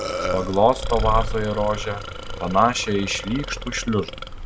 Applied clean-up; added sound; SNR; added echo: none; Car passing by + Burping, eructation; 5 dB; none.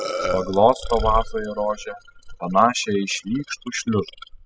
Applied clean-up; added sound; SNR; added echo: classical method spectral subtraction.